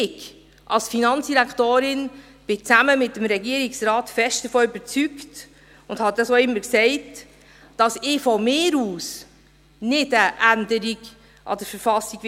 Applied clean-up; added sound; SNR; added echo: none; none; none; none.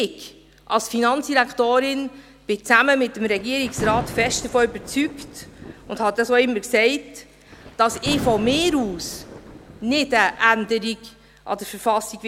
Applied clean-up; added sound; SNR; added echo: none; Thunder; 13 dB; none.